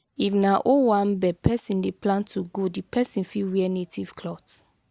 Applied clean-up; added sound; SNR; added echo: none; none; none; none.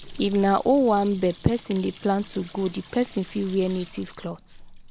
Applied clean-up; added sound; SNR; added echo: none; Livestock, farm animals, working animals + Sink (filling or washing) / Water tap, faucet; 19 dB; none.